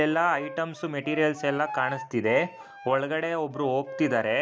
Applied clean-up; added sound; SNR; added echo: none; Wind instrument, woodwind instrument; 14 dB; none.